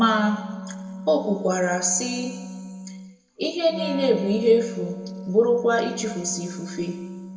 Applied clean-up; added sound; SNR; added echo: none; Wind instrument, woodwind instrument; 11 dB; reverberation time 1.5 s.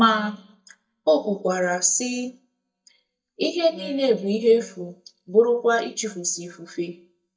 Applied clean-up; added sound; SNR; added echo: neural mask model DeepFilterNet 3.